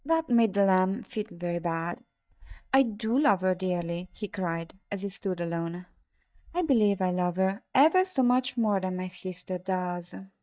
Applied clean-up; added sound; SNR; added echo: neural mask model DeepFilterNet 3.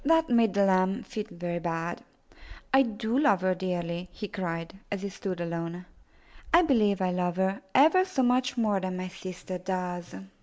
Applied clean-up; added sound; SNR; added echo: none; none; none; none.